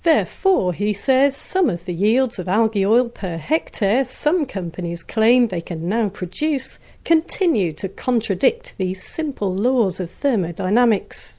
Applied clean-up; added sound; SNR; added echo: none; none; none; none.